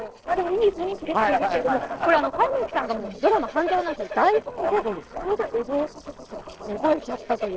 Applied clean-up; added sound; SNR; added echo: neural separator model SepFormer DNS4.